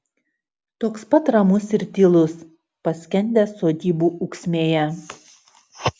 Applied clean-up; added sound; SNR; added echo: none; none; none; none.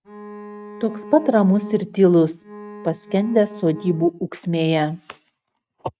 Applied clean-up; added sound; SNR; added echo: neural mask model RNNoise.